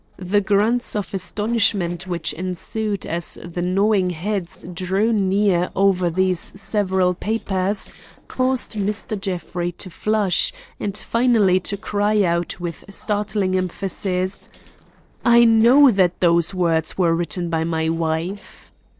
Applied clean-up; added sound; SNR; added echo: neural separator model SepFormer DNS4.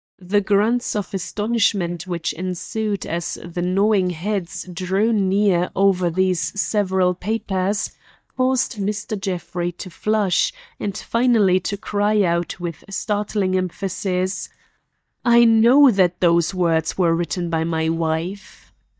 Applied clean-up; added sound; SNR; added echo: neural mask model DeepFilterNet 3.